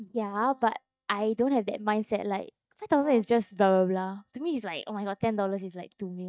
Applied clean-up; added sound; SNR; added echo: neural mask model DeepFilterNet 3.